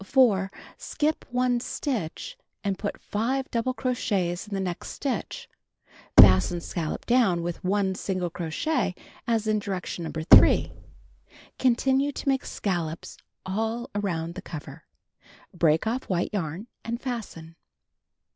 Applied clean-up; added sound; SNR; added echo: none; Knock / Wood; -3 dB; none.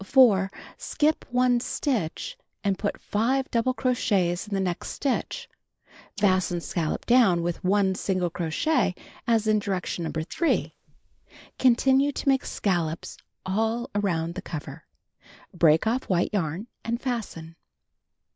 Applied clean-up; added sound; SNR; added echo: neural mask model Resemble Enhance denoiser.